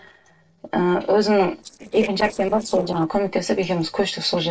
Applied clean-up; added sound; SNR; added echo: neural separator model SepFormer DNS4.